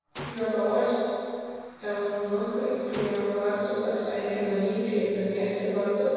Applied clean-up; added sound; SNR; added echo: none; Gunshot, gunfire; 18 dB; reverberation time 2.2 s.